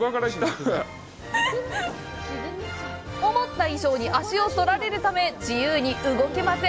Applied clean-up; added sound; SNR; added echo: none; none; none; none.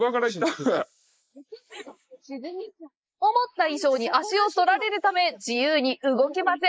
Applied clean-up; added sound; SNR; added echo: neural mask model Resemble Enhance denoiser.